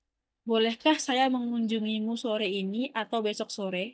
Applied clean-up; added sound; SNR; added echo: neural mask model DeepFilterNet 3.